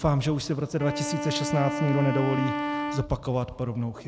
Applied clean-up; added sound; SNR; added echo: none; Wind instrument, woodwind instrument; 5 dB; none.